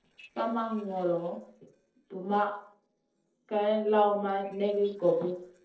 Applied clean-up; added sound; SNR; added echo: neural separator model SepFormer DNS4.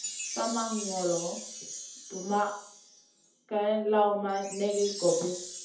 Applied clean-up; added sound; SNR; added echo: none; Chime; 10 dB; reverberation time 0.5 s.